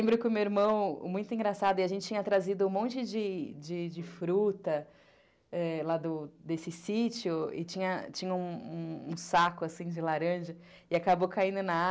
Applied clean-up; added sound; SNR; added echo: none; none; none; none.